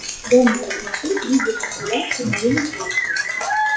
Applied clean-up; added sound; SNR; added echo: classical method WPE with log-MMSE.